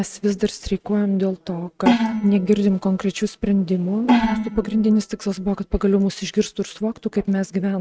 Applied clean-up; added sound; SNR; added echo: neural mask model RNNoise.